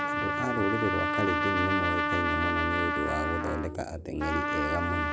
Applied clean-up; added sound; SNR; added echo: none; Trumpet; -3 dB; none.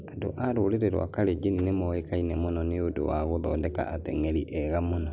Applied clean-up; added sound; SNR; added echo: none; none; none; none.